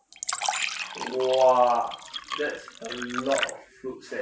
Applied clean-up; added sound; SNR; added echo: none; Fill (with liquid); 6 dB; none.